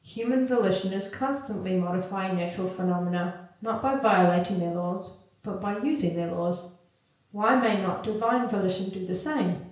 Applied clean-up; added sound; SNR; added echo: none; none; none; reverberation time 0.5 s.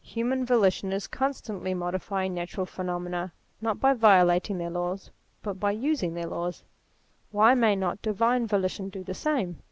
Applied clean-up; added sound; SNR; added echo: none; none; none; none.